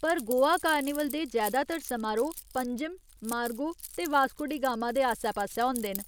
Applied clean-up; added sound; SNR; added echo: none; Keys jangling; 16 dB; none.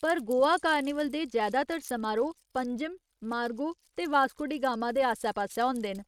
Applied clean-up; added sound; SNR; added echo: neural mask model RNNoise.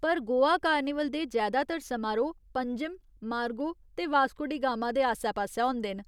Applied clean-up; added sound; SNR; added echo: none; none; none; none.